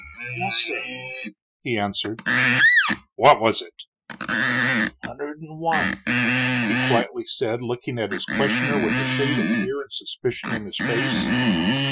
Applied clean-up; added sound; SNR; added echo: classical method Wiener filter.